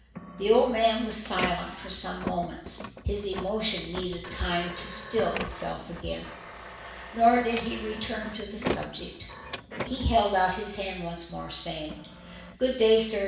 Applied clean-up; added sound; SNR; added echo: none; Printer; 13 dB; reverberation time 0.7 s.